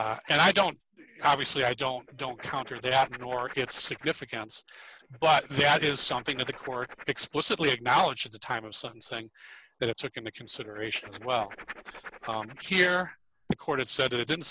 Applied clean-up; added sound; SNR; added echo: none; Writing; 18 dB; none.